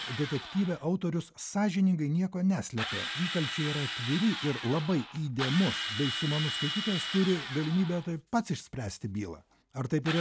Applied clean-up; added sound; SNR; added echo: none; Drill; 8 dB; none.